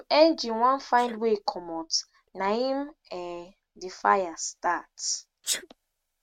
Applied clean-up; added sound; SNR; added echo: neural mask model RNNoise.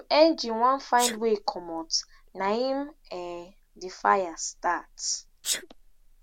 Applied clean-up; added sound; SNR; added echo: none; Sneeze; 13 dB; none.